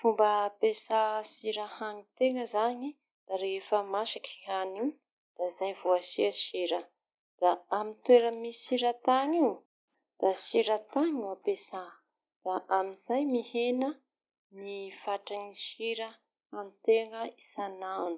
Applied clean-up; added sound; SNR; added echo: none; none; none; none.